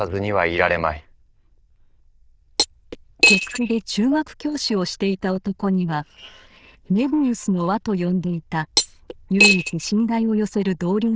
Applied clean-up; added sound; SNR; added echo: neural diffusion model UNIVERSE++.